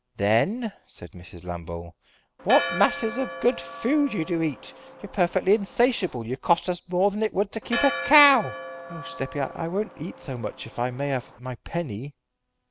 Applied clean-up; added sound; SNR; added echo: none; Church bell; 10 dB; none.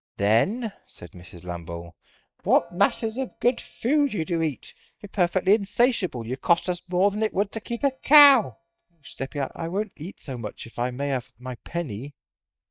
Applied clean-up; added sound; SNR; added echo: neural mask model DeepFilterNet 3.